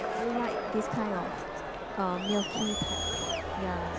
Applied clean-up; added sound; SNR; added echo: none; Crowd; 0 dB; none.